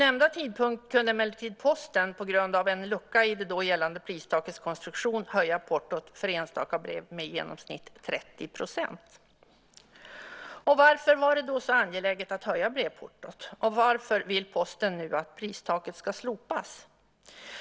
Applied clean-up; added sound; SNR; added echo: none; none; none; none.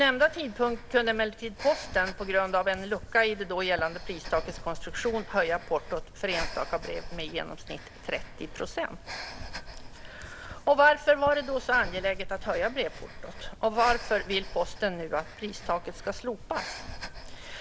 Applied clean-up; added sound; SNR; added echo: none; Breathing; 11 dB; none.